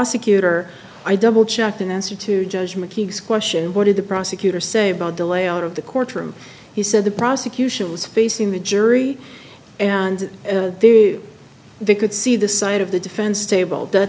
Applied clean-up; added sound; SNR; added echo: none; none; none; none.